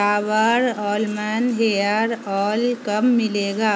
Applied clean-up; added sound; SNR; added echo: none; none; none; none.